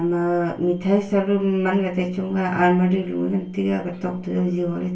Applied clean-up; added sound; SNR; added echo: none; none; none; reverberation time 0.3 s.